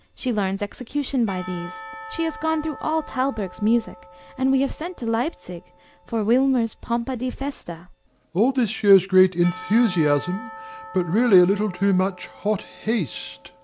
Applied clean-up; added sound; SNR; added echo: none; Church bell / Percussion; 19 dB; none.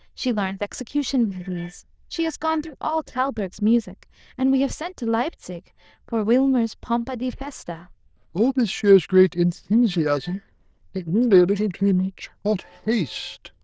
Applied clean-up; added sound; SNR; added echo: neural diffusion model UNIVERSE++.